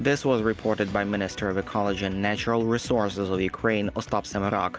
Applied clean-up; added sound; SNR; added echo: none; none; none; none.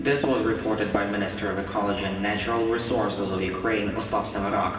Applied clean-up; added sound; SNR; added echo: none; Tap; 8 dB; reverberation time 2.4 s.